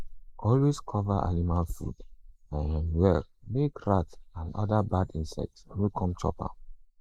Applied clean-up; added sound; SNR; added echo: neural mask model Resemble Enhance denoiser.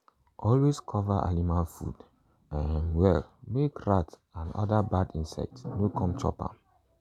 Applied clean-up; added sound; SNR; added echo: none; none; none; none.